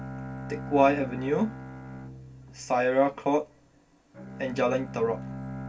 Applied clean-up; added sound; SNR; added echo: none; Bowed string instrument; 11 dB; reverberation time 0.2 s.